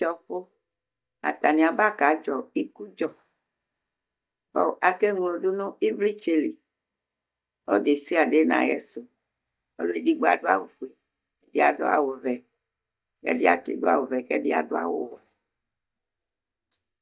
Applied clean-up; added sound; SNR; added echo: neural mask model DeepFilterNet 3.